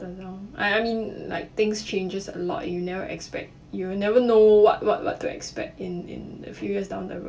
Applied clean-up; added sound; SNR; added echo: none; none; none; reverberation time 0.2 s.